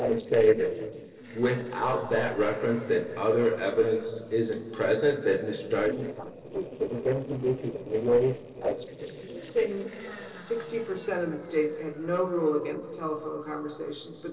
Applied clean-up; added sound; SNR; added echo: neural separator model SepFormer DNS4.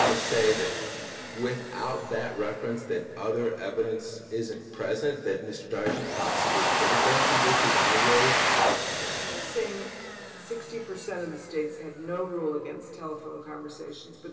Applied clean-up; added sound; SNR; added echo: none; Domestic sounds, home sounds; -2 dB; reverberation time 2.6 s.